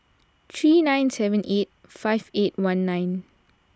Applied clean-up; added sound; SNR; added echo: none; none; none; none.